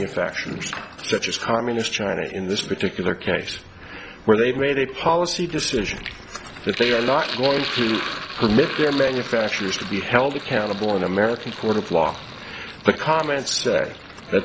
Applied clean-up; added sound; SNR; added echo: none; Sink (filling or washing); 12 dB; none.